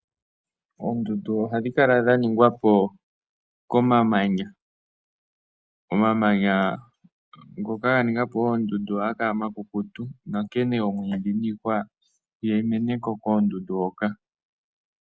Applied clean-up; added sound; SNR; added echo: none; none; none; none.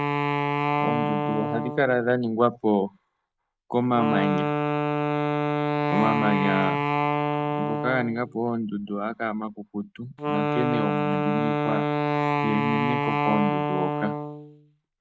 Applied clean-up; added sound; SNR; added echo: none; Wind instrument, woodwind instrument; -1 dB; none.